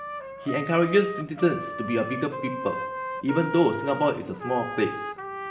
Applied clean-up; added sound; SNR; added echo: none; Trumpet; 8 dB; reverberation time 0.7 s.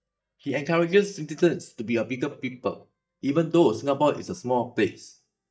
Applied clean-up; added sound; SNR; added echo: neural mask model DeepFilterNet 3.